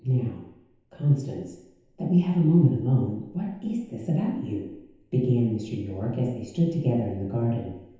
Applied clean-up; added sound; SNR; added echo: none; none; none; reverberation time 0.9 s.